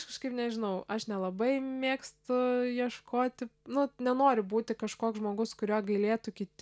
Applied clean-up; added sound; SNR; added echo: none; none; none; none.